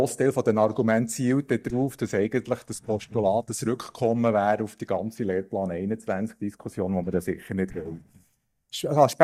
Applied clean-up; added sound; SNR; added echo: neural mask model DeepFilterNet 3.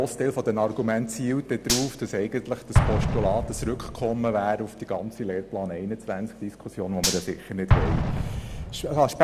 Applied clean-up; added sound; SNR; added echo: none; Gunshot, gunfire + Explosion; 2 dB; none.